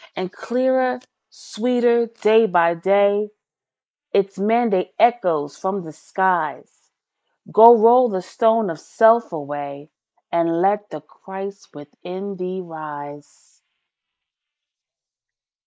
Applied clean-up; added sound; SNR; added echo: neural mask model Resemble Enhance denoiser.